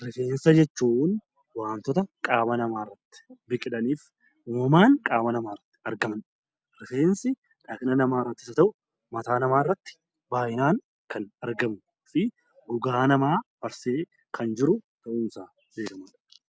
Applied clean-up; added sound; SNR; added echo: none; none; none; none.